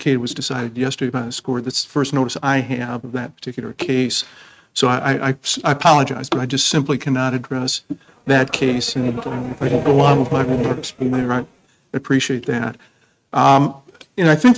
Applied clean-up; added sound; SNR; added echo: neural mask model RNNoise.